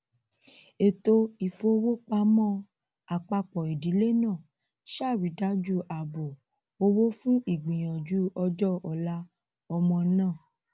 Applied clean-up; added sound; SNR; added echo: none; none; none; none.